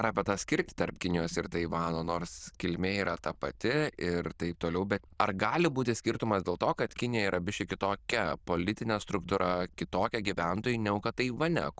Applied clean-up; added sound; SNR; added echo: neural diffusion model UNIVERSE++.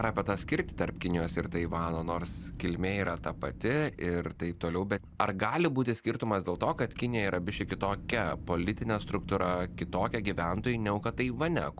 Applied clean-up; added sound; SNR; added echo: none; Wind; 11 dB; none.